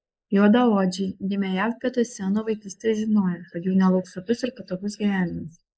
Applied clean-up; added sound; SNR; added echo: neural mask model Resemble Enhance denoiser.